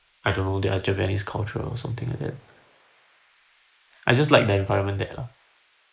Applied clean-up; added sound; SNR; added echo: neural mask model Resemble Enhance denoiser.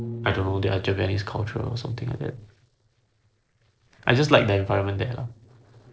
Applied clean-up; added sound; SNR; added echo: neural separator model SepFormer DNS4.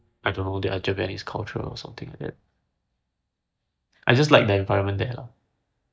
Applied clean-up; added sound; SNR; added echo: neural mask model DeepFilterNet 3.